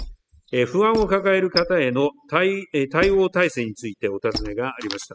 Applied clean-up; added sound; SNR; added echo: classical method spectral subtraction.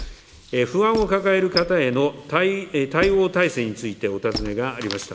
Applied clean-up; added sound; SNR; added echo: none; Squeak; 14 dB; none.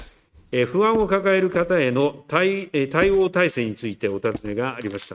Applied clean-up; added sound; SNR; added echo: neural mask model RNNoise.